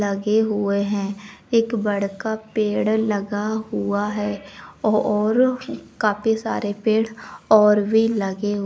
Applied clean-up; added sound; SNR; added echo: none; none; none; none.